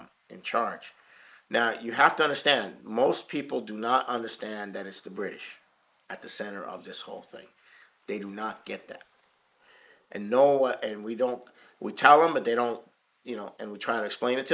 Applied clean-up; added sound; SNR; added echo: neural mask model Resemble Enhance denoiser.